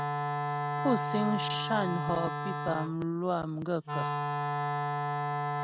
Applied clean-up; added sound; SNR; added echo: none; Wind instrument, woodwind instrument; 0 dB; none.